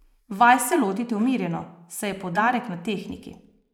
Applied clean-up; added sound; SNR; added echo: neural mask model Resemble Enhance denoiser.